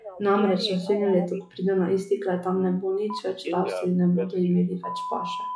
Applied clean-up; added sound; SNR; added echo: classical method log-MMSE.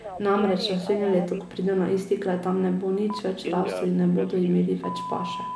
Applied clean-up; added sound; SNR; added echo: none; Telephone; 11 dB; none.